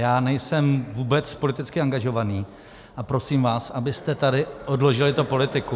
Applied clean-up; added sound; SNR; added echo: none; none; none; none.